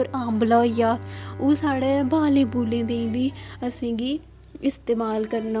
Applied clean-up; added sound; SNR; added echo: none; Bowed string instrument; 15 dB; none.